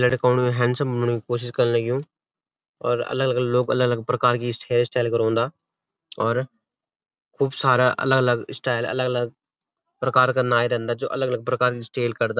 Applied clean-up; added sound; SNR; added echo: none; none; none; none.